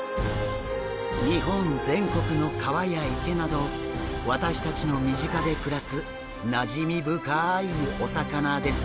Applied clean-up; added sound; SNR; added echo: none; none; none; none.